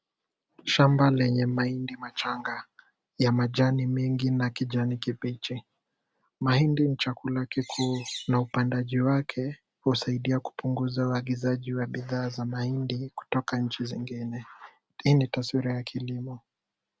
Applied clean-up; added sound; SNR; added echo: none; Bird; 12 dB; none.